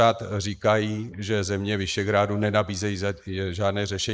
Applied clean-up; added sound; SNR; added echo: neural mask model Resemble Enhance denoiser.